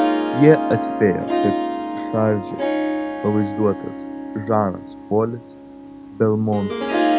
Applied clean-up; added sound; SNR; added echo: none; Harp; 2 dB; none.